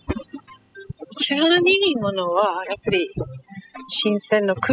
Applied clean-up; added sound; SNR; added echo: classical method spectral subtraction.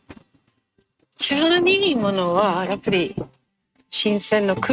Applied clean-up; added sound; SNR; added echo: neural mask model RNNoise.